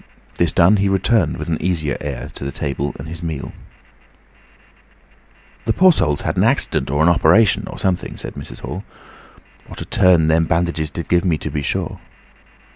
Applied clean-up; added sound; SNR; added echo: none; none; none; none.